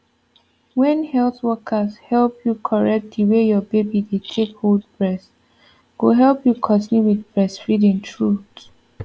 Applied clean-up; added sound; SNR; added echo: none; none; none; none.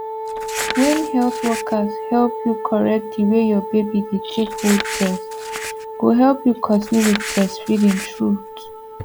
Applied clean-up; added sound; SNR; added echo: none; Wind instrument, woodwind instrument + Crumpling, crinkling; 8 dB; none.